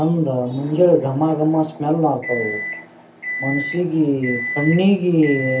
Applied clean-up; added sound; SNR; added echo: none; Microwave oven; 11 dB; reverberation time 0.3 s.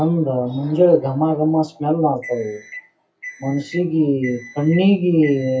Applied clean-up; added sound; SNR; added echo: classical method WPE with log-MMSE.